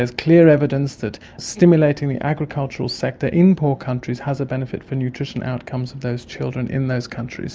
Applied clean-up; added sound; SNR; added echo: none; none; none; none.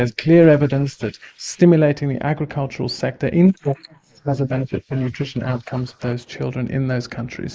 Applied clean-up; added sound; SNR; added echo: neural mask model Resemble Enhance denoiser.